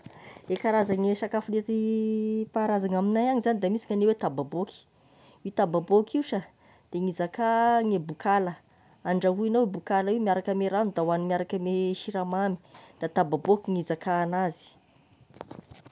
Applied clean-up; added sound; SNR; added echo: none; none; none; none.